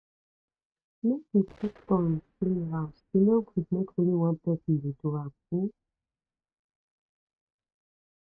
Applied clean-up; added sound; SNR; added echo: neural mask model RNNoise.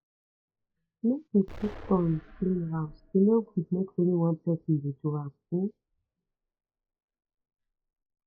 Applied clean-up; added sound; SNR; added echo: classical method log-MMSE.